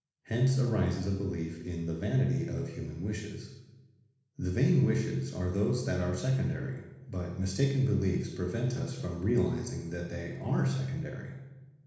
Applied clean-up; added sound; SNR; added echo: none; none; none; reverberation time 1.1 s.